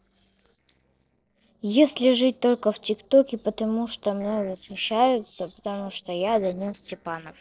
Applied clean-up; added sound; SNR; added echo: neural separator model SepFormer DNS4.